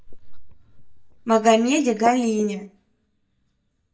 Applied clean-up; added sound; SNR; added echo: neural mask model DeepFilterNet 3.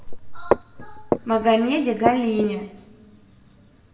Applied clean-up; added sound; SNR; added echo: none; Walk, footsteps; 5 dB; reverberation time 0.7 s.